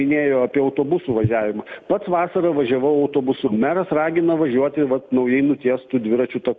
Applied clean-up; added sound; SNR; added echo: none; none; none; none.